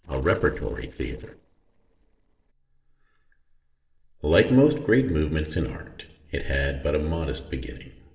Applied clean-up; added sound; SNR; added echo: neural separator model SepFormer DNS4.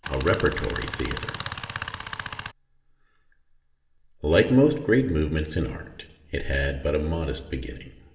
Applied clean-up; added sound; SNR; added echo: none; Tools; 8 dB; reverberation time 1.5 s.